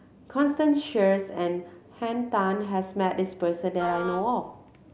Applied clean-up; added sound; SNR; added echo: none; Wind instrument, woodwind instrument; 11 dB; none.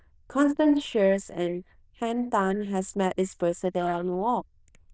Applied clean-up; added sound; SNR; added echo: neural diffusion model UNIVERSE++.